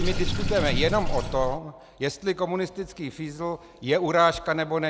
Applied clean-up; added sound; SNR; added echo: none; Sink (filling or washing) / Water; 4 dB; none.